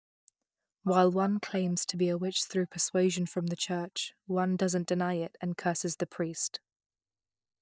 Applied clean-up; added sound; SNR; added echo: neural mask model DeepFilterNet 3.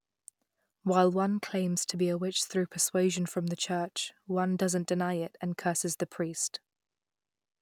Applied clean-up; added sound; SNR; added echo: none; none; none; none.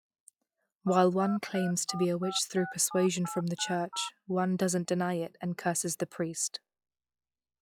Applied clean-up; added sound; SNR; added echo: classical method log-MMSE.